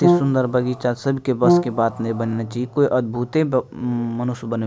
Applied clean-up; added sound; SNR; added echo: none; Brass instrument; 0 dB; none.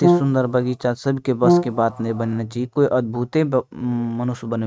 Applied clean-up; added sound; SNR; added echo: neural mask model RNNoise.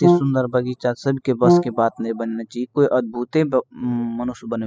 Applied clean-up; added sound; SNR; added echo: classical method spectral subtraction.